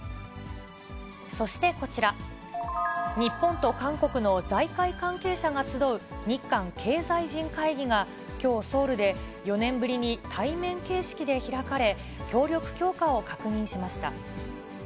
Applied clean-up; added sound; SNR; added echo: none; none; none; none.